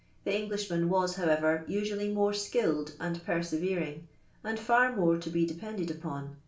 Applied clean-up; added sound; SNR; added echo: none; none; none; reverberation time 0.3 s.